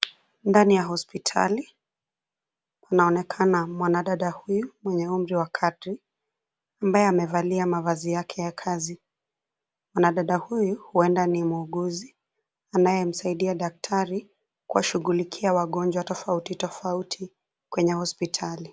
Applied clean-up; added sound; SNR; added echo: none; none; none; none.